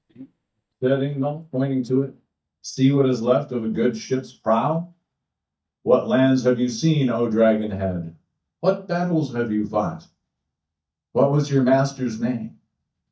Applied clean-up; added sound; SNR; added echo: neural mask model DeepFilterNet 3.